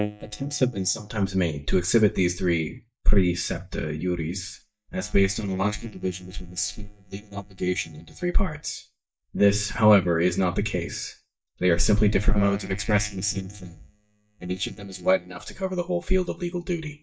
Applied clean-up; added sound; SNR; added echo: neural mask model DeepFilterNet 3.